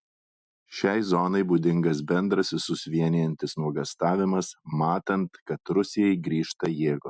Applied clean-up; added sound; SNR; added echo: none; none; none; none.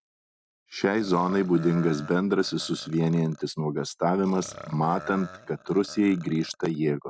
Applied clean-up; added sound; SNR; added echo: none; Burping, eructation; 19 dB; none.